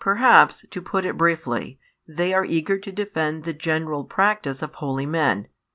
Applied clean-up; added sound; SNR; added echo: none; none; none; none.